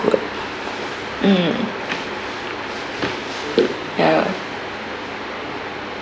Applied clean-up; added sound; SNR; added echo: none; none; none; none.